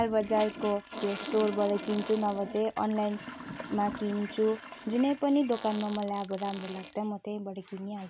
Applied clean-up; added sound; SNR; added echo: none; Fart + Toilet flush; 12 dB; none.